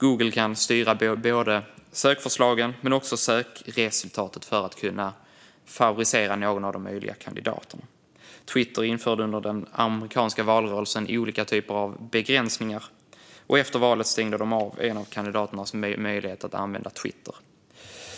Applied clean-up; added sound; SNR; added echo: none; none; none; none.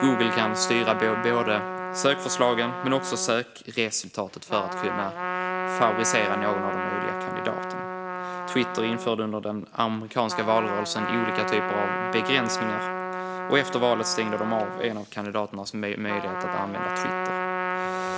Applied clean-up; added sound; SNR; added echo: none; Trumpet; 3 dB; none.